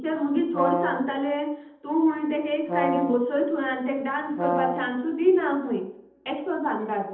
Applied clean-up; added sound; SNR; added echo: none; Brass instrument; 4 dB; reverberation time 0.8 s.